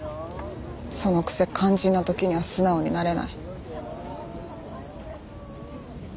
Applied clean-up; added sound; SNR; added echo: none; none; none; none.